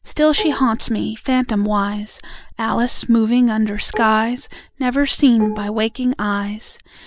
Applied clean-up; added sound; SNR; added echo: neural mask model DeepFilterNet 3.